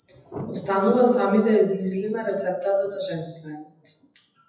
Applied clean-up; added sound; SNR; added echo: classical method WPE with log-MMSE.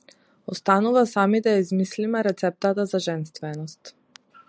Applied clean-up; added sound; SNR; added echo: none; none; none; none.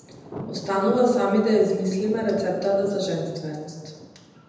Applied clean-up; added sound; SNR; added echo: none; Thunder; 16 dB; reverberation time 1.1 s.